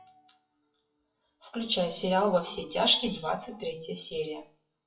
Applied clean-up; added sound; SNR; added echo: classical method WPE with log-MMSE.